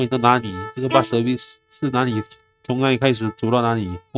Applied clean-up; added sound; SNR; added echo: neural mask model RNNoise.